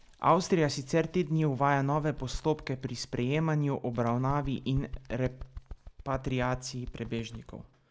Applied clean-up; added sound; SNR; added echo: none; Bird; 15 dB; none.